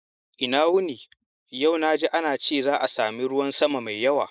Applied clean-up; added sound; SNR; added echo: neural mask model Resemble Enhance denoiser.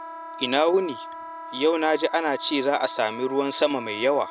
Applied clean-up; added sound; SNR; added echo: none; Wind instrument, woodwind instrument; 13 dB; none.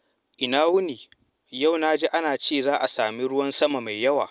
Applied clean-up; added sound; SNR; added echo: none; none; none; none.